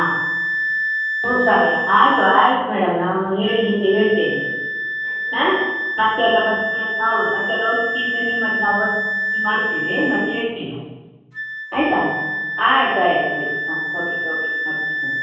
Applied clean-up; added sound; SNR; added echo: none; Wind instrument, woodwind instrument; 3 dB; reverberation time 1.3 s.